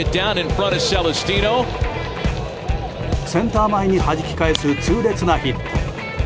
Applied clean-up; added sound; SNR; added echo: none; none; none; none.